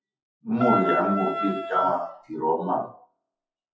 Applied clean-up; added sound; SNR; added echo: classical method WPE with log-MMSE.